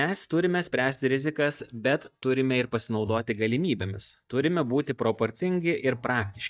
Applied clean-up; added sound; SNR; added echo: neural mask model DeepFilterNet 3.